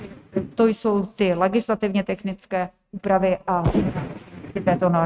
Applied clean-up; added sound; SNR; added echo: neural mask model RNNoise.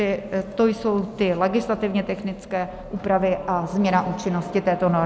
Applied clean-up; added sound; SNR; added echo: none; none; none; none.